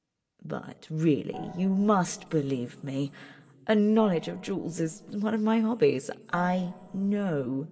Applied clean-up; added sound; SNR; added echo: none; Gong; 19 dB; reverberation time 3.0 s.